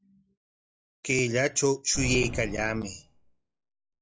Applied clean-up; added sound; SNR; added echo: classical method log-MMSE.